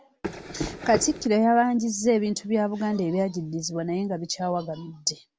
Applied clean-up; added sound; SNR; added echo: none; Run; 7 dB; none.